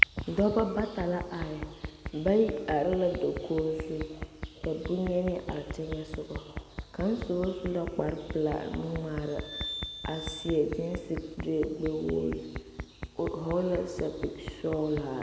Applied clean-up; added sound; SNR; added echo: none; Glass; 12 dB; none.